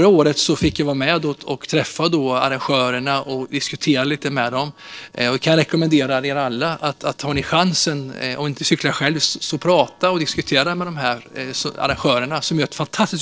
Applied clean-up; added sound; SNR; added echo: neural separator model SepFormer DNS4.